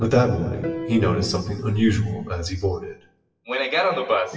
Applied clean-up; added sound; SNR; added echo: classical method WPE with log-MMSE.